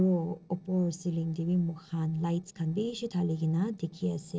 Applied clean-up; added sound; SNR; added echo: neural separator model SepFormer DNS4.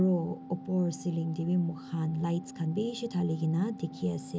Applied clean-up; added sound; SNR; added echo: none; Organ; 15 dB; none.